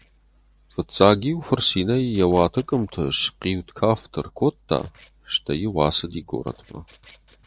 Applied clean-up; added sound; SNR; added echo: neural separator model SepFormer DNS4.